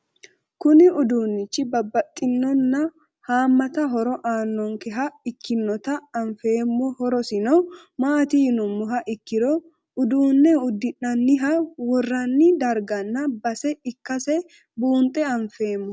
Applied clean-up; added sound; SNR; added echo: none; none; none; none.